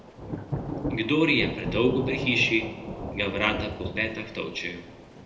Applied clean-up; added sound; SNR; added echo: none; Thunder / Rain; 7 dB; reverberation time 0.7 s.